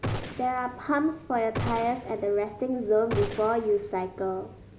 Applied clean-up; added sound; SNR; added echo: none; Gunshot, gunfire; 9 dB; none.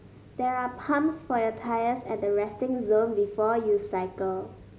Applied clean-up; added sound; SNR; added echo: none; none; none; none.